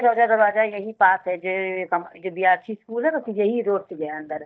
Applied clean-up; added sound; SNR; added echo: neural mask model DeepFilterNet 3.